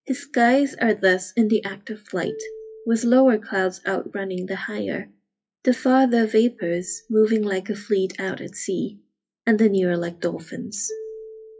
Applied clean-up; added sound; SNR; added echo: classical method WPE with log-MMSE.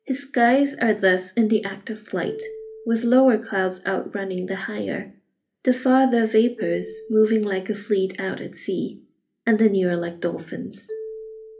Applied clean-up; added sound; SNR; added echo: none; Marimba, xylophone; 19 dB; reverberation time 0.3 s.